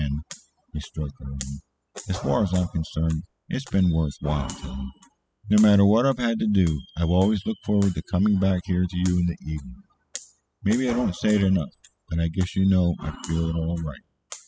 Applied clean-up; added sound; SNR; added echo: classical method spectral subtraction.